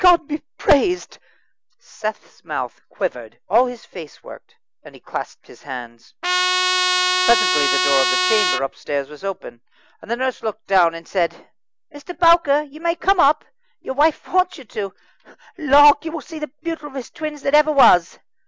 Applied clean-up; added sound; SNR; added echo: none; Trumpet; -2 dB; none.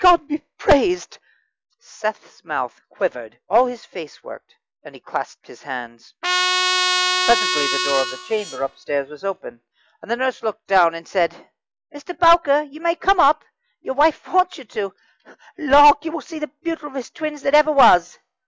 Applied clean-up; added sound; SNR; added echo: classical method log-MMSE.